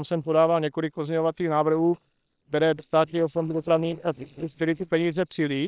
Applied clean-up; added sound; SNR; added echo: neural separator model SepFormer WHAM!.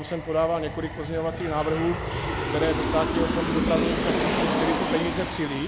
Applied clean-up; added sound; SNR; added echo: none; Aircraft; 0 dB; none.